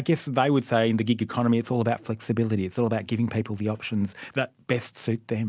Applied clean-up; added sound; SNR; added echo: none; none; none; none.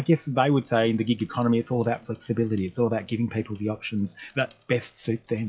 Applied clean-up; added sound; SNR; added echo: classical method WPE with log-MMSE.